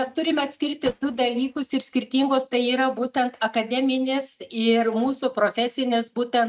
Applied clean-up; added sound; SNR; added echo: neural mask model RNNoise.